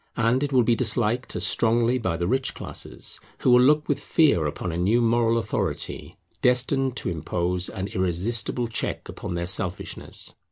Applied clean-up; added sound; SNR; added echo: none; none; none; none.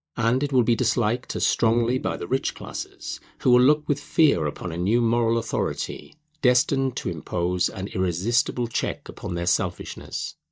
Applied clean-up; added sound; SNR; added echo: neural mask model DeepFilterNet 3.